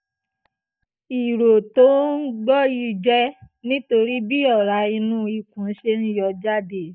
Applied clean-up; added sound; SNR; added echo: neural mask model DeepFilterNet 3.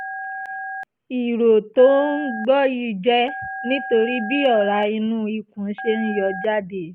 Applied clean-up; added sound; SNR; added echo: none; Telephone; 12 dB; none.